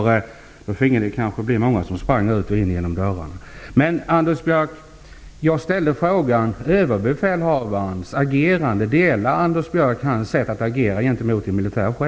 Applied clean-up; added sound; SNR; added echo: none; none; none; none.